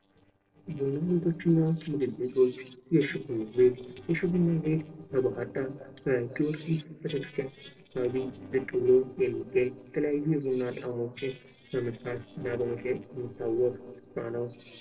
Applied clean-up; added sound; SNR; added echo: neural separator model SepFormer DNS4.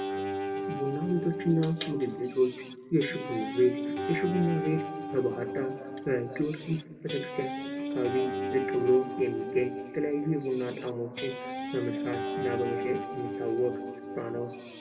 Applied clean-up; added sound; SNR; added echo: none; Guitar; 5 dB; reverberation time 1.5 s.